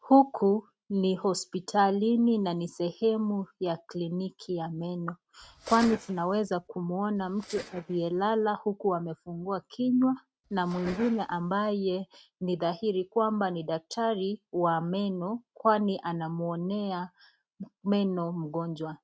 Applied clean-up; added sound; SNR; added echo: neural mask model RNNoise.